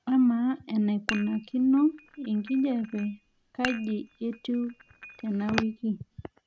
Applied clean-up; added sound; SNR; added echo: none; Dishes, pots, and pans; 15 dB; none.